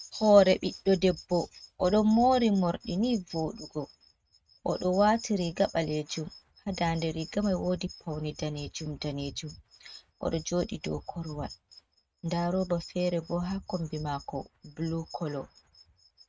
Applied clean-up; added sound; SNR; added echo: neural mask model RNNoise.